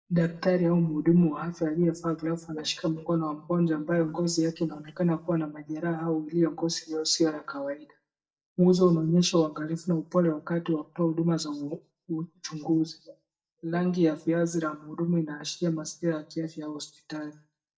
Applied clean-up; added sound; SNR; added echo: neural mask model DeepFilterNet 3.